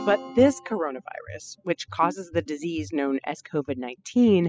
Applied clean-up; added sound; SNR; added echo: classical method spectral subtraction.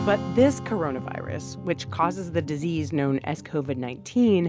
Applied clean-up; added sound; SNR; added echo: none; Strum; 12 dB; none.